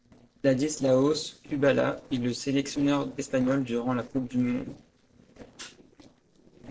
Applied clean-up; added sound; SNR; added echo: neural separator model SepFormer DNS4.